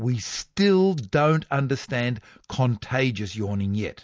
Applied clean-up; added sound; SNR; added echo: none; none; none; none.